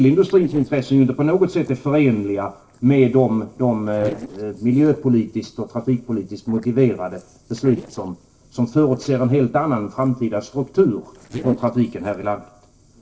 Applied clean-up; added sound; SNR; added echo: neural separator model SepFormer DNS4.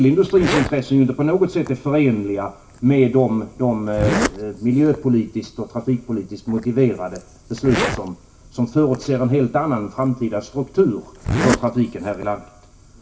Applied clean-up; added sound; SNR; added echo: none; Zipper (clothing); 9 dB; reverberation time 0.2 s.